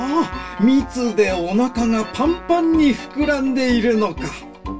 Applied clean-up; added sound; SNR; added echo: none; Trumpet; 19 dB; reverberation time 0.2 s.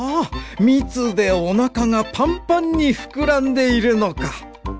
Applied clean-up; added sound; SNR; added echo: none; none; none; none.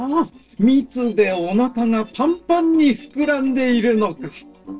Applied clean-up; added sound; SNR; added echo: neural separator model SepFormer DNS4.